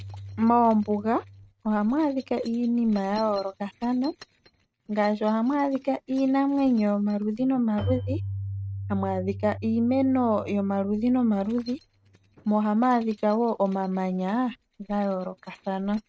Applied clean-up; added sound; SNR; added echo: neural mask model RNNoise.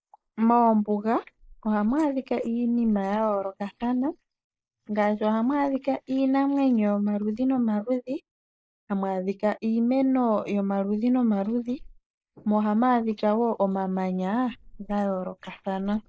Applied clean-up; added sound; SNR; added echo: neural mask model Resemble Enhance denoiser.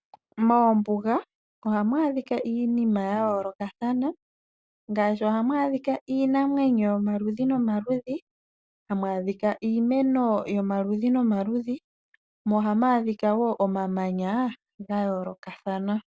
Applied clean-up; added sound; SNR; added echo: none; none; none; none.